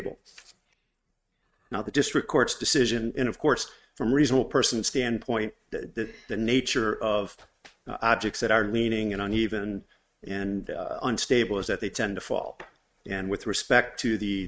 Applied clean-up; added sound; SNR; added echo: neural mask model RNNoise.